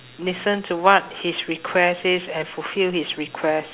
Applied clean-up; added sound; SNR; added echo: none; none; none; none.